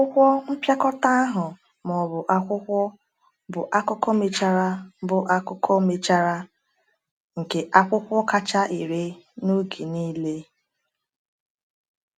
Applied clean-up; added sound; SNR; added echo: none; none; none; none.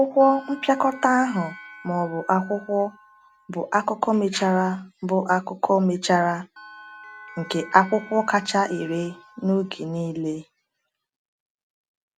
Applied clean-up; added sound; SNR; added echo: none; Bell; 19 dB; none.